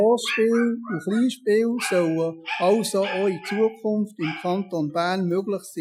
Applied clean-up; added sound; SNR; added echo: classical method Wiener filter.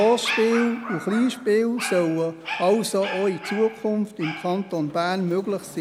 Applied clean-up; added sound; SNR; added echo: none; Dog; 11 dB; none.